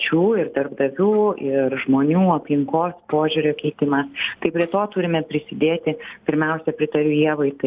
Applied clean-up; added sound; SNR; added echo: neural separator model SepFormer DNS4.